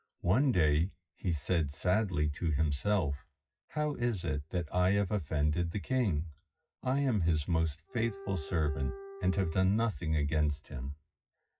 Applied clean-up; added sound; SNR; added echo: classical method WPE with log-MMSE.